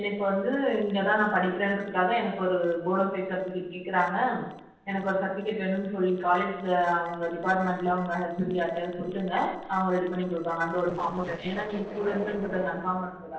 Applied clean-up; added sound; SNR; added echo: neural separator model SepFormer DNS4.